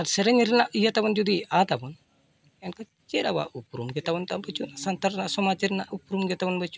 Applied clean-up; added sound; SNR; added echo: none; none; none; none.